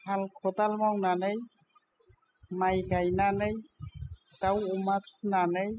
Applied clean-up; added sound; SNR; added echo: classical method spectral subtraction.